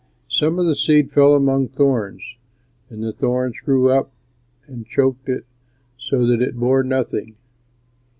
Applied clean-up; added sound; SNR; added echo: none; none; none; none.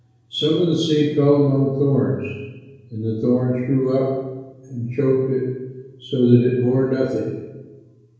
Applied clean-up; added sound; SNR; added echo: none; none; none; reverberation time 1.0 s.